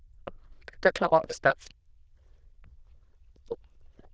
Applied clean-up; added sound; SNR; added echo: neural diffusion model UNIVERSE++.